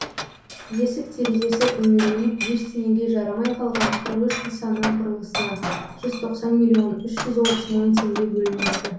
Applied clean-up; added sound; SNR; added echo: none; Glass; 8 dB; reverberation time 0.6 s.